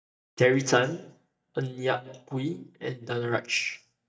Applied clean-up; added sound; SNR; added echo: neural mask model DeepFilterNet 3.